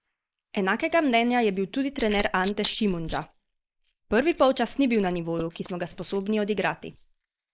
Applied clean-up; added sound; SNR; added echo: neural mask model Resemble Enhance denoiser.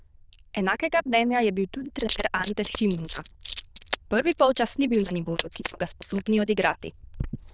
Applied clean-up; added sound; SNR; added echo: neural diffusion model UNIVERSE++.